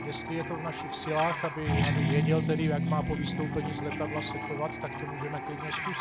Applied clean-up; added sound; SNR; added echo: none; Guitar; -2 dB; none.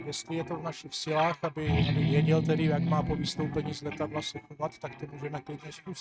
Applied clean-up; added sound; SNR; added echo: neural mask model RNNoise.